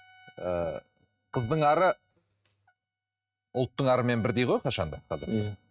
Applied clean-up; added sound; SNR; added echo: neural mask model RNNoise.